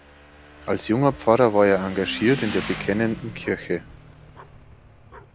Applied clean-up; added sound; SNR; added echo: none; Motorcycle / Engine; 14 dB; none.